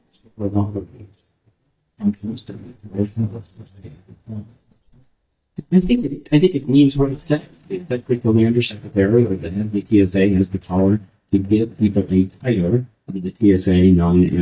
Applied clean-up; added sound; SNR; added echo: neural mask model DeepFilterNet 3.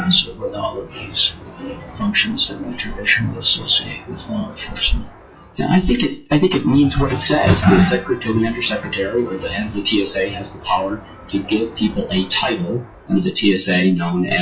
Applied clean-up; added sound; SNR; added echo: classical method WPE with log-MMSE.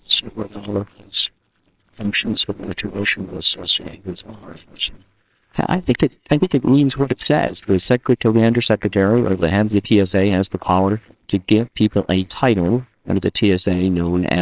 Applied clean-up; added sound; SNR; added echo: neural separator model SepFormer WHAMR!.